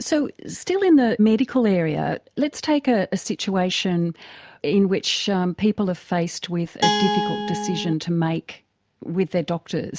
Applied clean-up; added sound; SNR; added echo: none; Guitar; 1 dB; none.